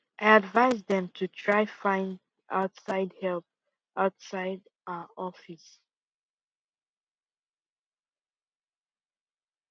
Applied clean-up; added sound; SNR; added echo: none; none; none; none.